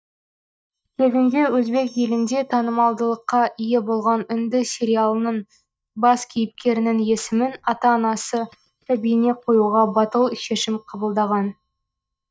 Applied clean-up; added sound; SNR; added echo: neural mask model DeepFilterNet 3.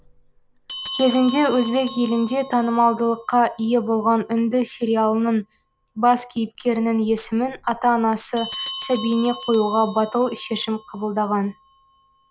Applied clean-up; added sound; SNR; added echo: none; Bell; 10 dB; none.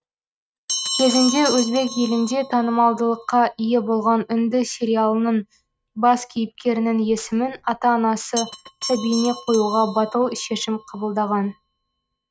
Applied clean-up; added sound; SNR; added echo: neural mask model RNNoise.